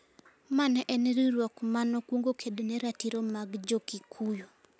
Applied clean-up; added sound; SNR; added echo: none; none; none; none.